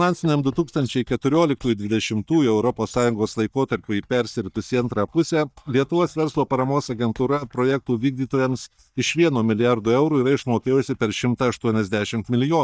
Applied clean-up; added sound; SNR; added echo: neural mask model DeepFilterNet 3.